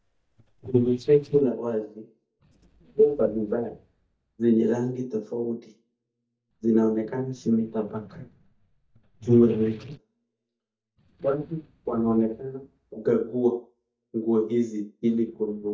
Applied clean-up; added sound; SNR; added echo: neural mask model DeepFilterNet 3.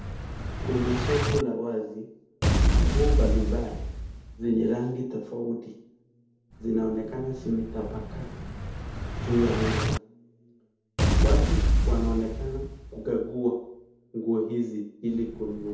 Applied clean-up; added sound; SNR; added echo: none; Explosion; -2 dB; reverberation time 0.8 s.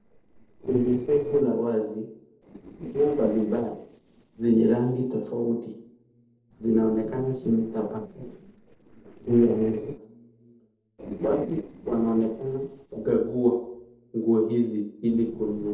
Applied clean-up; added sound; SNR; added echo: neural separator model SepFormer DNS4.